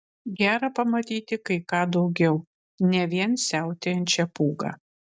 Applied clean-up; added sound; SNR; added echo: none; none; none; none.